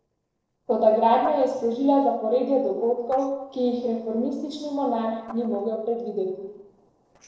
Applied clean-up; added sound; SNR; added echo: neural separator model SepFormer DNS4.